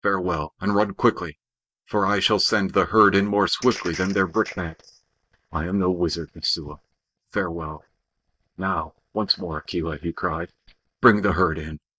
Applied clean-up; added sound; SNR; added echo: neural mask model DeepFilterNet 3.